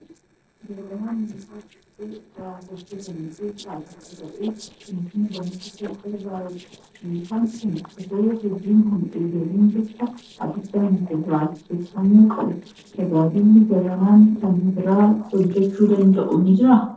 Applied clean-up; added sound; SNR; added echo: neural separator model SepFormer DNS4.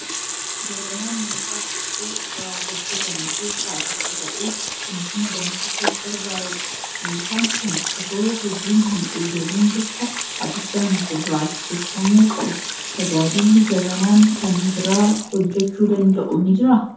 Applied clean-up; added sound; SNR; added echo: none; Sink (filling or washing) / Water tap, faucet; 6 dB; reverberation time 0.5 s.